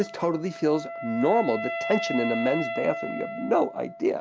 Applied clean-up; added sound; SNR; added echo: none; Wind instrument, woodwind instrument; 7 dB; none.